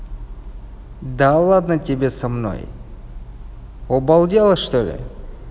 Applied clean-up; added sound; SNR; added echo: none; none; none; none.